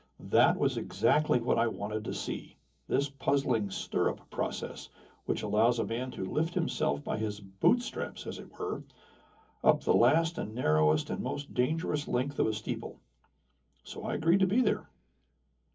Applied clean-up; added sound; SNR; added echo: none; none; none; reverberation time 0.3 s.